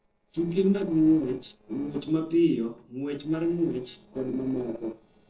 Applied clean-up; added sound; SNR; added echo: neural separator model SepFormer DNS4.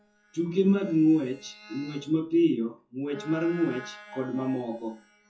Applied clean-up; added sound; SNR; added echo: classical method WPE with log-MMSE.